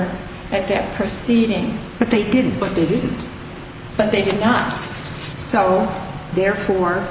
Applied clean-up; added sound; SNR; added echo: none; none; none; none.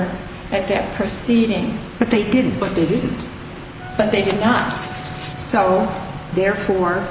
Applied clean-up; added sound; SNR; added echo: none; Wind instrument, woodwind instrument; 19 dB; none.